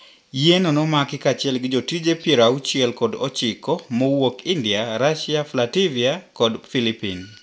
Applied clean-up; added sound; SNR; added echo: none; none; none; none.